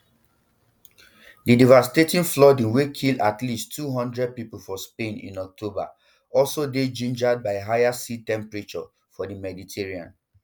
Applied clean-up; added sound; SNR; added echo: none; none; none; none.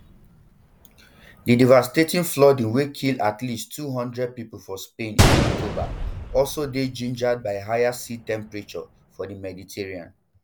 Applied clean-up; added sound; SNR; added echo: none; Gunshot, gunfire; 5 dB; none.